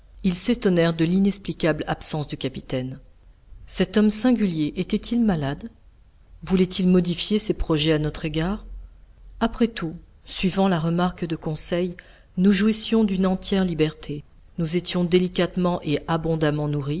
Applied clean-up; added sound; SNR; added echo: none; none; none; none.